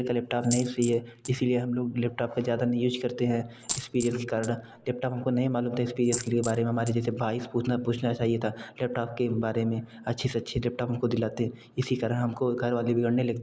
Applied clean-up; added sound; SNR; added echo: neural mask model Resemble Enhance denoiser.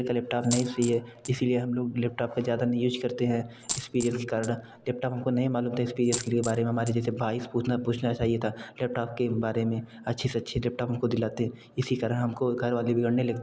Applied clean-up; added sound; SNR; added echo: none; Coin (dropping); 11 dB; none.